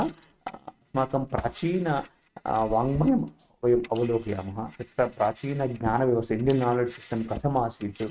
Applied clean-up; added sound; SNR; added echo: neural mask model RNNoise.